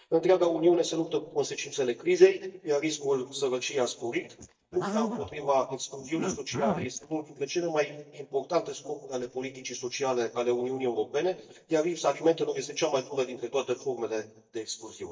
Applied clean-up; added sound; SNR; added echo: neural mask model DeepFilterNet 3.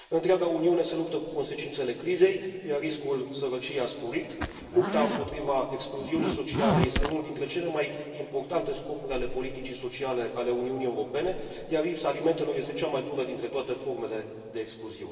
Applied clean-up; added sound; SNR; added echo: none; Zipper (clothing); 1 dB; reverberation time 2.5 s.